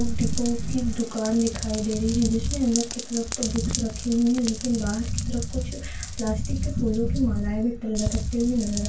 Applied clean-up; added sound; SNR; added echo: none; Rain; 11 dB; reverberation time 0.1 s.